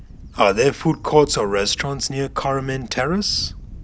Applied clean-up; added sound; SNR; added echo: none; Wind / Bird; 16 dB; none.